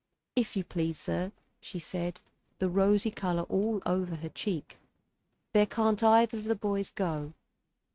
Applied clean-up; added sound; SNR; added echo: neural mask model RNNoise.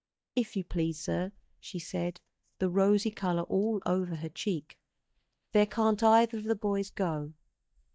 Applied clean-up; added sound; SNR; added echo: neural mask model DeepFilterNet 3.